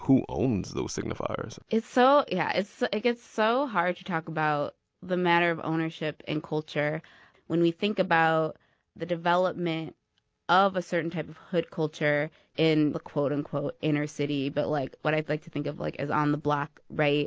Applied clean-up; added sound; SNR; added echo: none; none; none; none.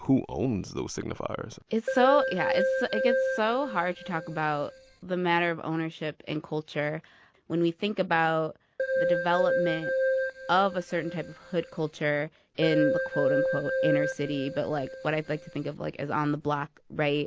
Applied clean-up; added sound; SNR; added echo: none; Keyboard (musical); 1 dB; none.